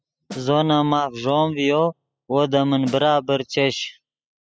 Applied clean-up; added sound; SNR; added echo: classical method spectral subtraction.